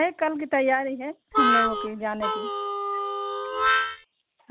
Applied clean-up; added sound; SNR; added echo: none; Harmonica; -4 dB; none.